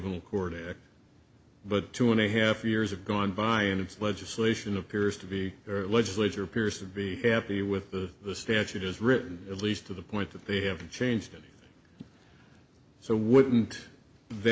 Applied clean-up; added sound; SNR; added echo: none; none; none; none.